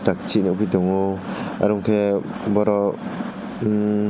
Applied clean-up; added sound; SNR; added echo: none; none; none; none.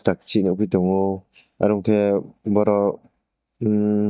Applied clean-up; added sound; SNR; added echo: neural mask model DeepFilterNet 3.